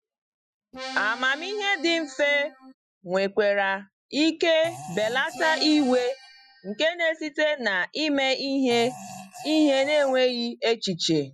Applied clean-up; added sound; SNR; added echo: classical method Wiener filter.